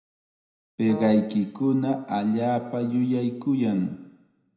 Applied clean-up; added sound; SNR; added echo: none; Brass instrument; 14 dB; reverberation time 0.8 s.